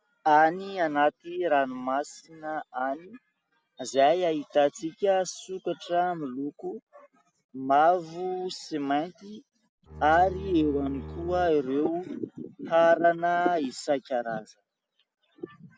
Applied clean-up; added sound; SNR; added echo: none; Bowed string instrument; 12 dB; none.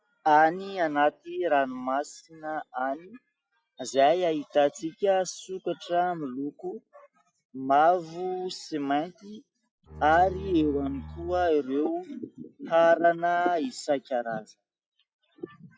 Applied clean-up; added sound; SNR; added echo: classical method log-MMSE.